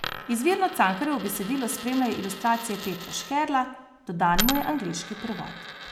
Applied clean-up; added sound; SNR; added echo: none; Coin (dropping); 8 dB; none.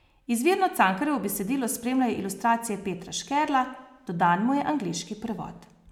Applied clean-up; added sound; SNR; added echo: none; none; none; none.